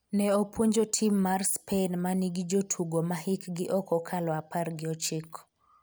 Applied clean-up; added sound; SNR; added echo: none; none; none; none.